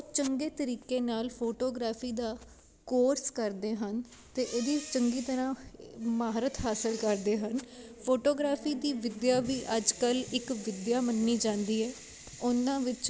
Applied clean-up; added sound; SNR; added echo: none; none; none; none.